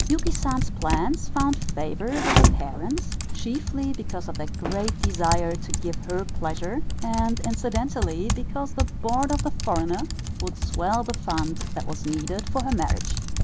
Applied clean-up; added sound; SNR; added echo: none; Typing; -3 dB; none.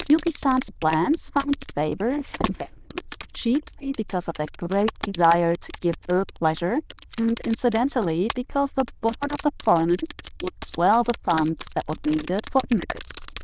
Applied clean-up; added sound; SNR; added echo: neural diffusion model UNIVERSE++.